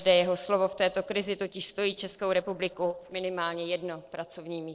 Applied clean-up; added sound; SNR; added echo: neural separator model SepFormer DNS4.